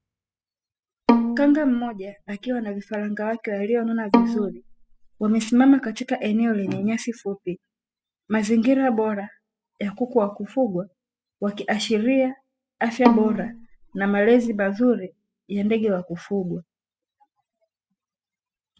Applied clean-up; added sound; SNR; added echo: classical method spectral subtraction.